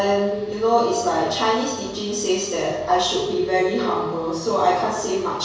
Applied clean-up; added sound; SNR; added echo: none; Telephone; 13 dB; reverberation time 1.0 s.